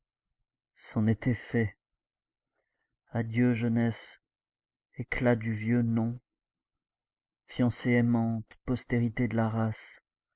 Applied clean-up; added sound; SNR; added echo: none; none; none; none.